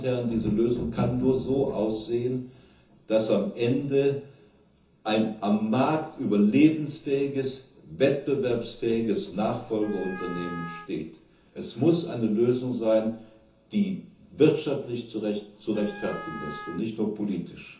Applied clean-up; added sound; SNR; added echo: none; Wind instrument, woodwind instrument; 15 dB; reverberation time 0.6 s.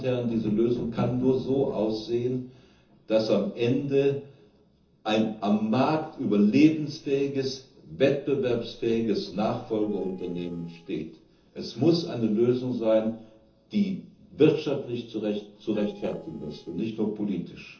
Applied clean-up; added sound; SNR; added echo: neural separator model SepFormer DNS4.